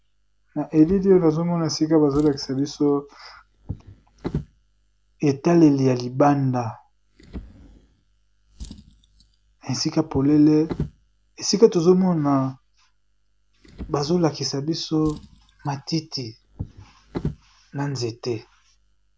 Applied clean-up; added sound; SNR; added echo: none; Drawer open or close; 17 dB; none.